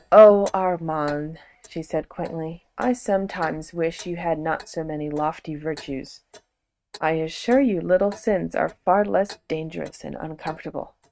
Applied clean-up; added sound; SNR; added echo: neural mask model RNNoise.